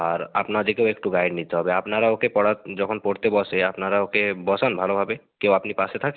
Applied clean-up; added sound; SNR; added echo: none; none; none; none.